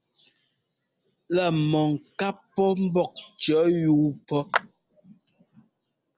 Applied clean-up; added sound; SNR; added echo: none; Clapping; 8 dB; none.